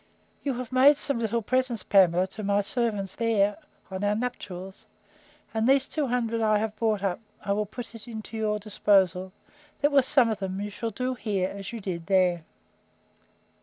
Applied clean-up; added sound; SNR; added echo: none; none; none; none.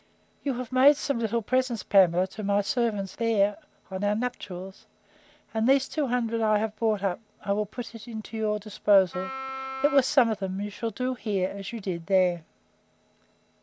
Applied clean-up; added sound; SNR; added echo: none; Wind instrument, woodwind instrument; 9 dB; none.